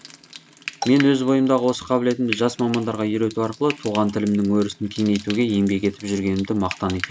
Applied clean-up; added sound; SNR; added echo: none; Marimba, xylophone + Frying (food); 15 dB; none.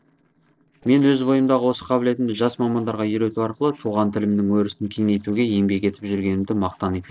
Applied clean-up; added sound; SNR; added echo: neural separator model SepFormer DNS4.